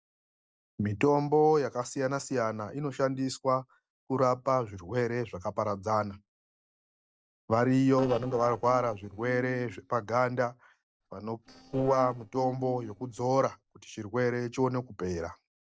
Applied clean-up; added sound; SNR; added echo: neural separator model SepFormer DNS4.